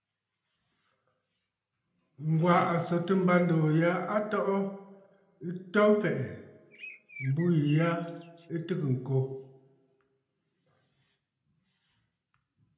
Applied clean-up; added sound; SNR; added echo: none; Bird; 17 dB; reverberation time 0.8 s.